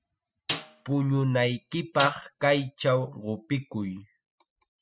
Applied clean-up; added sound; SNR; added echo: classical method spectral subtraction.